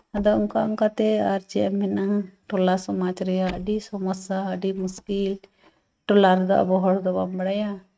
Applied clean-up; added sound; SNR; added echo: neural mask model RNNoise.